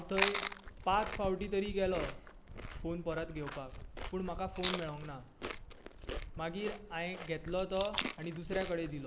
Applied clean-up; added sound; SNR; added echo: none; Chewing, mastication; 0 dB; none.